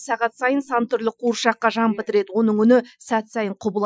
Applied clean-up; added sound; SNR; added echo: classical method Wiener filter.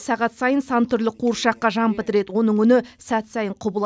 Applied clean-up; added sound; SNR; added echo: none; none; none; none.